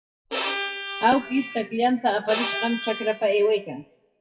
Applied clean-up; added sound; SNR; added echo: classical method WPE with log-MMSE.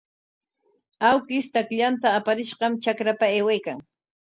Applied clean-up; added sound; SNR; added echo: none; none; none; none.